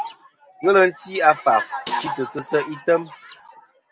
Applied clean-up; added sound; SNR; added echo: none; Snare drum; 16 dB; none.